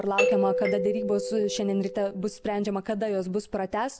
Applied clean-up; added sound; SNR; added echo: none; Doorbell; 1 dB; none.